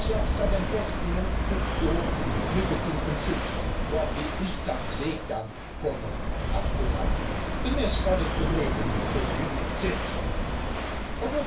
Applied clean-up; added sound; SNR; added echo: none; Walk, footsteps / Waves, surf / Wind; -5 dB; reverberation time 0.3 s.